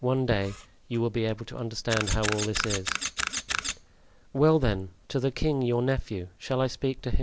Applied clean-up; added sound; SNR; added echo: none; Camera; 6 dB; none.